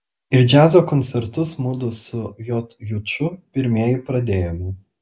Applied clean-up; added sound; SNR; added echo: none; none; none; none.